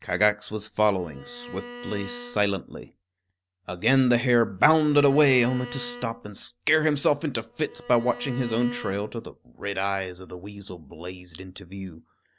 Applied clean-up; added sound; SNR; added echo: none; Bowed string instrument; 16 dB; none.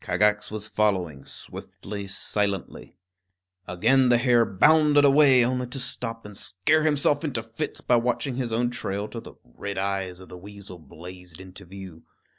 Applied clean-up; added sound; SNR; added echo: none; none; none; none.